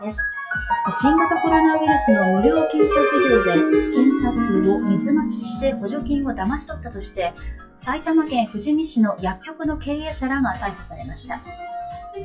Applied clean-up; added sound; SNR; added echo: classical method WPE with log-MMSE.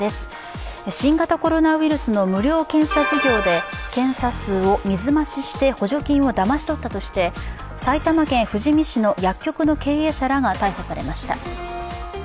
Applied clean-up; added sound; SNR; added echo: none; none; none; none.